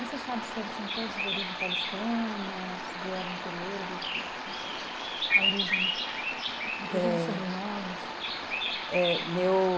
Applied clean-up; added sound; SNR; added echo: none; Bird vocalization, bird call, bird song; -1 dB; none.